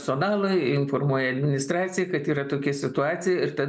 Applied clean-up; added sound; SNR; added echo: none; none; none; none.